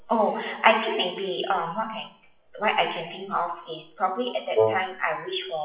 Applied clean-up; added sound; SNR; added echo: classical method WPE with log-MMSE.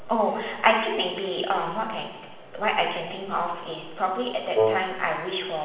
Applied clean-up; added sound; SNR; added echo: none; Wind instrument, woodwind instrument; -2 dB; reverberation time 1.2 s.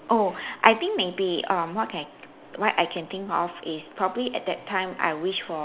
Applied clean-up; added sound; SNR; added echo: none; none; none; none.